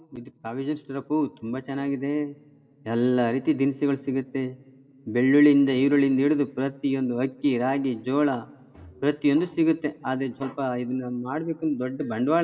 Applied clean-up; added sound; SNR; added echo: none; none; none; reverberation time 0.6 s.